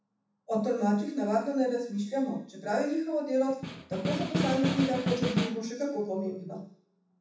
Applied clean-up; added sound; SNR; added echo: none; Snare drum; 1 dB; reverberation time 0.7 s.